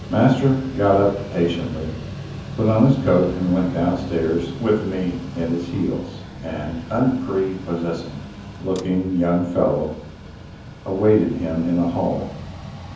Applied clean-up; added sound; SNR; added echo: none; Mechanical fan; 12 dB; reverberation time 0.7 s.